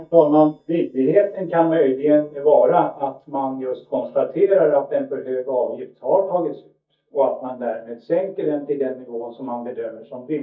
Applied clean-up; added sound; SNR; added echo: neural mask model DeepFilterNet 3.